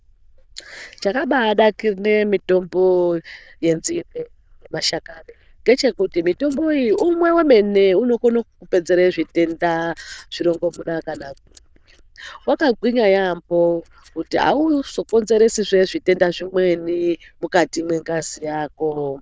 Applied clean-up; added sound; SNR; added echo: neural diffusion model UNIVERSE++.